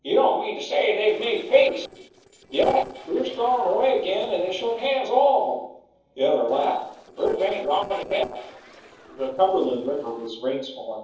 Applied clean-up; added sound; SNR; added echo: neural separator model SepFormer DNS4.